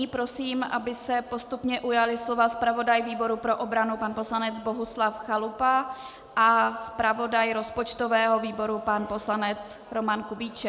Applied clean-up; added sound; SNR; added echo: none; none; none; none.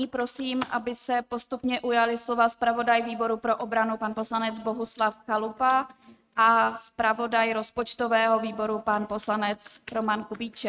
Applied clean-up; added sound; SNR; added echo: neural mask model RNNoise.